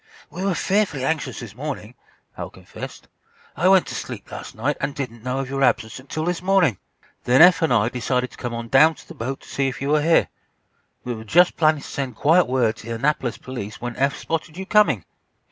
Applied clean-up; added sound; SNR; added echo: none; none; none; none.